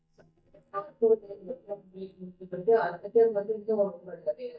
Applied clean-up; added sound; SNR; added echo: neural mask model DeepFilterNet 3.